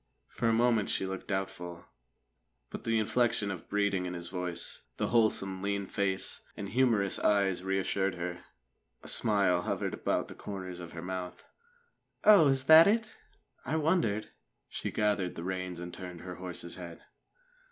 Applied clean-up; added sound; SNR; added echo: none; none; none; none.